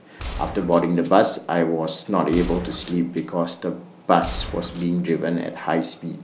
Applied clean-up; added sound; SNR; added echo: none; Gunshot, gunfire; 13 dB; none.